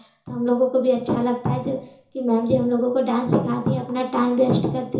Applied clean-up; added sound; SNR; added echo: none; none; none; reverberation time 0.7 s.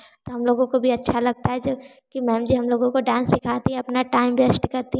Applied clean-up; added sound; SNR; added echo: none; none; none; none.